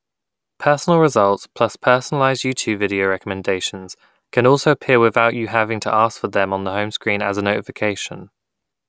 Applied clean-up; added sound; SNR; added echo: none; none; none; none.